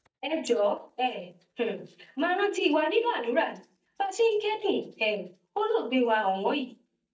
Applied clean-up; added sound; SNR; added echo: neural mask model DeepFilterNet 3.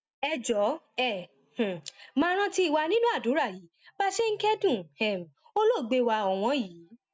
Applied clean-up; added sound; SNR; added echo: none; none; none; none.